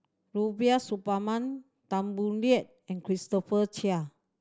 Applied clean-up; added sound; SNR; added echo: none; none; none; none.